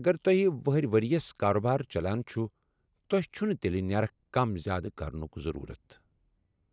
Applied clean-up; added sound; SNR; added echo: none; none; none; none.